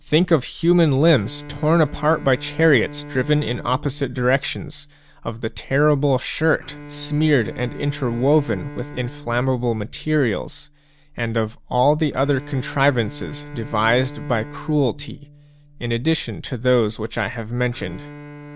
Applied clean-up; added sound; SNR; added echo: none; Bowed string instrument; 18 dB; none.